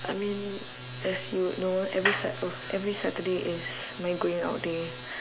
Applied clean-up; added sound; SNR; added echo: none; none; none; none.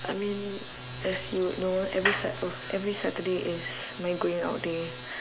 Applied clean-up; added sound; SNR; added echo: none; Chirp, tweet; 17 dB; none.